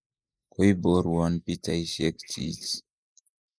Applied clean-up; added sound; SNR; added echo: neural mask model Resemble Enhance denoiser.